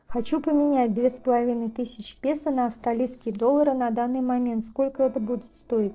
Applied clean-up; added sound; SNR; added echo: neural separator model SepFormer DNS4.